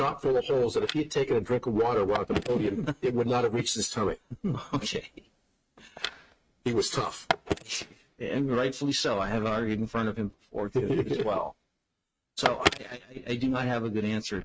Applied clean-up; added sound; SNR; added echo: neural mask model RNNoise.